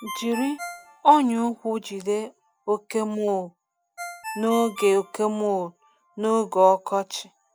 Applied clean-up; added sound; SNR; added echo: none; Ringtone; 17 dB; none.